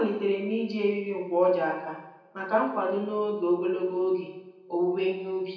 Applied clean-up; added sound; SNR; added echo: none; none; none; reverberation time 0.9 s.